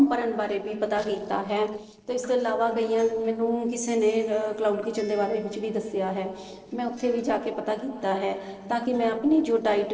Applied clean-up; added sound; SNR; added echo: neural separator model SepFormer DNS4.